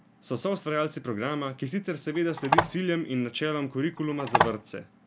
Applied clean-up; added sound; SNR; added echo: none; Telephone; -1 dB; none.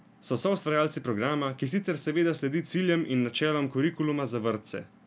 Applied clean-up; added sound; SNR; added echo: none; none; none; none.